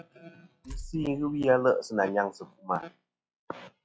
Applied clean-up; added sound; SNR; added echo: classical method log-MMSE.